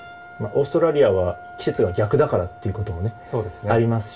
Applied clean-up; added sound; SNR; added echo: none; Wind instrument, woodwind instrument; 20 dB; reverberation time 0.2 s.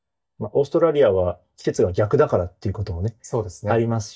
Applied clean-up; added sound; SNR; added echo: neural mask model DeepFilterNet 3.